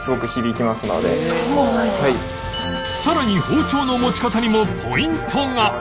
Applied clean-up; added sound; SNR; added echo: none; Engine / Car; 15 dB; none.